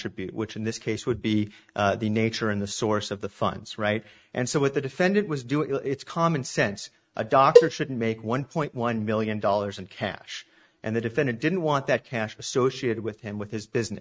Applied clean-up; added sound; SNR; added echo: neural mask model RNNoise.